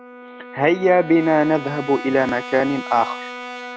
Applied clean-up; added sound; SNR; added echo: none; Brass instrument; 13 dB; none.